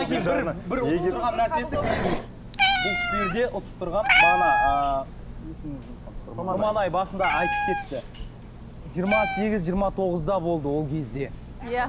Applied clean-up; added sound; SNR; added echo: none; Growling + Meow; 1 dB; none.